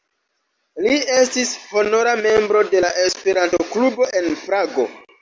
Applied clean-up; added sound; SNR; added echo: none; none; none; none.